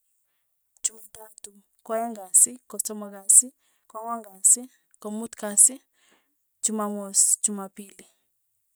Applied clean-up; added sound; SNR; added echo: none; none; none; none.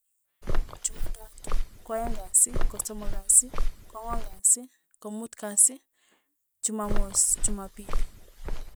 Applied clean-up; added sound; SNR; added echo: none; Walk, footsteps; -3 dB; none.